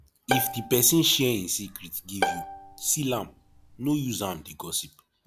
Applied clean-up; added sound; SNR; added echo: none; Bowed string instrument; 7 dB; none.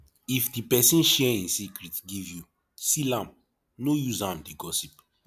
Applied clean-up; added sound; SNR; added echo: none; none; none; none.